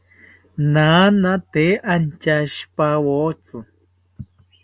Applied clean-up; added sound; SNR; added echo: none; none; none; none.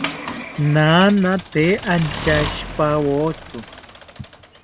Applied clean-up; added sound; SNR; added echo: none; Accelerating, revving, vroom / Mechanisms; 11 dB; none.